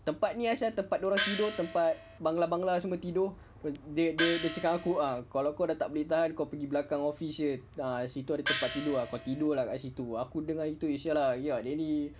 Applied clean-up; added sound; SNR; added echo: none; Gong; 5 dB; none.